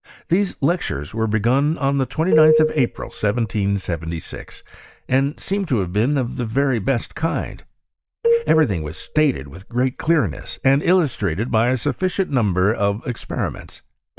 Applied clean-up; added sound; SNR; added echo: neural mask model DeepFilterNet 3.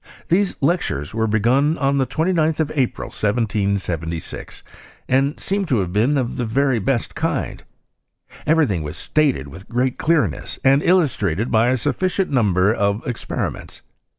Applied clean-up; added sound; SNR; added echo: none; none; none; none.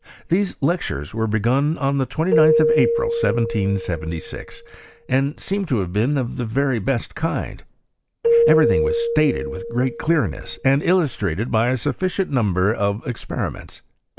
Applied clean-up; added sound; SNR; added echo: none; Keyboard (musical); 4 dB; none.